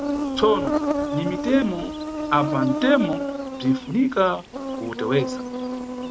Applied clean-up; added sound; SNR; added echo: none; Insect; 3 dB; none.